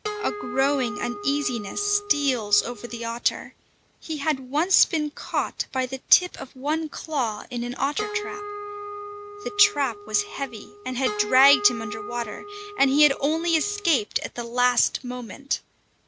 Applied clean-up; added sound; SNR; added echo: none; Harp; 9 dB; none.